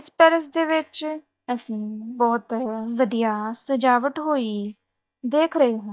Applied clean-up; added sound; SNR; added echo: neural mask model DeepFilterNet 3.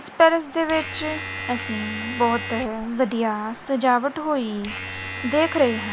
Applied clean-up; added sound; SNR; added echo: none; Domestic sounds, home sounds; 10 dB; none.